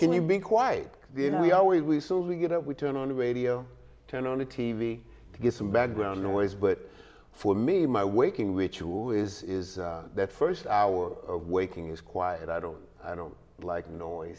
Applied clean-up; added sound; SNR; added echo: none; none; none; none.